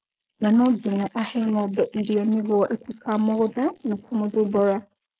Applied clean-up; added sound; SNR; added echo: neural mask model Resemble Enhance denoiser.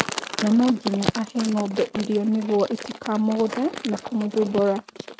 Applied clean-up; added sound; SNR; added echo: neural mask model RNNoise.